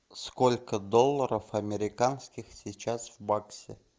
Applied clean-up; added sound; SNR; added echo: none; none; none; none.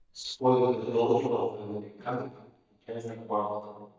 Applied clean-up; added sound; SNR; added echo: neural mask model DeepFilterNet 3.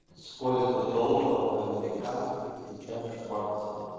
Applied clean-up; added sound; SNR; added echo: neural separator model SepFormer DNS4.